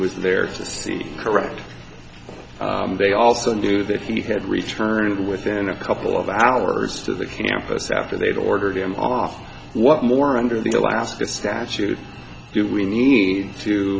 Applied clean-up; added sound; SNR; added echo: none; none; none; none.